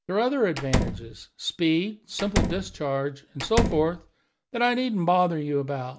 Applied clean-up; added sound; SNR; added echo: none; Slam; 2 dB; none.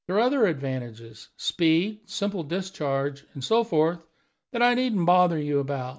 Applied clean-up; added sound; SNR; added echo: none; none; none; none.